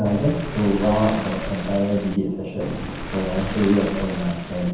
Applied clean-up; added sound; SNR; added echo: none; Waves, surf; 9 dB; reverberation time 0.8 s.